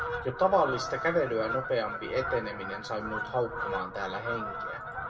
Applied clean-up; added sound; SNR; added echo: none; Fowl; 5 dB; reverberation time 1.1 s.